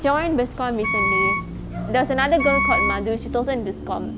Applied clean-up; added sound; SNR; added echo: none; Wind instrument, woodwind instrument; 1 dB; none.